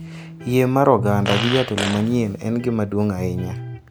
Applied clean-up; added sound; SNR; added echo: none; Fart + Electric guitar; 8 dB; none.